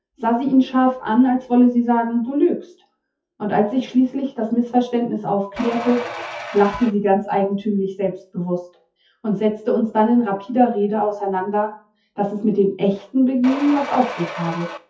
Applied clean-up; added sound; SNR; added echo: classical method WPE with log-MMSE.